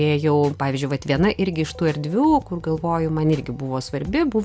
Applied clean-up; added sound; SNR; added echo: none; none; none; none.